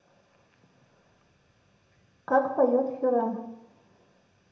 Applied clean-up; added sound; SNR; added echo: none; none; none; reverberation time 0.8 s.